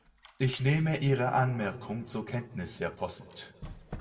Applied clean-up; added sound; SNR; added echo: none; Squeak; 20 dB; reverberation time 1.3 s.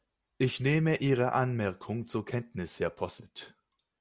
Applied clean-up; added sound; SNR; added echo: none; none; none; none.